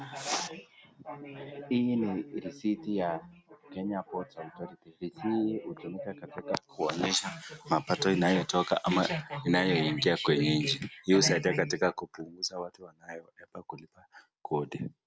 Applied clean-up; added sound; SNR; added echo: none; none; none; none.